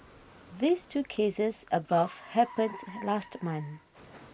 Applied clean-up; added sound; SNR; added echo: none; Car; 18 dB; none.